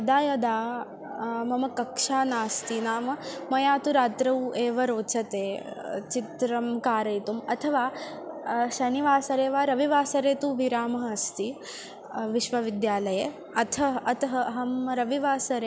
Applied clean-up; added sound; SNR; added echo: none; none; none; none.